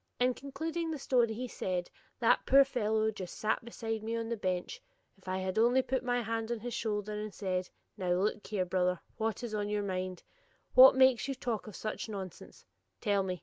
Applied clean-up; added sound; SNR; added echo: none; none; none; none.